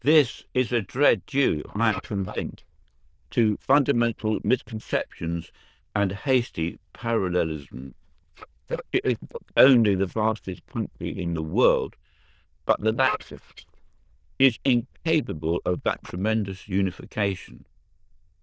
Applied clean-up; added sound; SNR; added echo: neural diffusion model UNIVERSE++.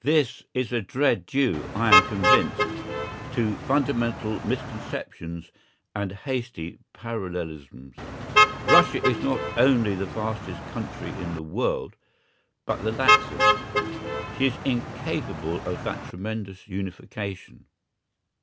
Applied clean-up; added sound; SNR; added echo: none; Motor vehicle (road); -2 dB; none.